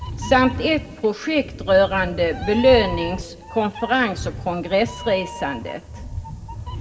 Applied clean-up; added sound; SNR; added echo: none; Meow; 10 dB; reverberation time 0.3 s.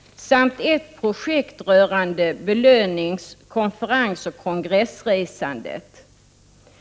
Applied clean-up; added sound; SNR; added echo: none; none; none; none.